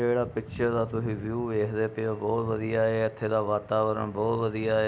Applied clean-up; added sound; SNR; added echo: none; none; none; none.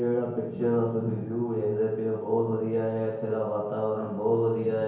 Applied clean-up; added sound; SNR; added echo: none; none; none; reverberation time 1.0 s.